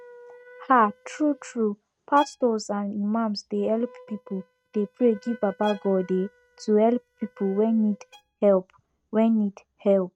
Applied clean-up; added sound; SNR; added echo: neural mask model RNNoise.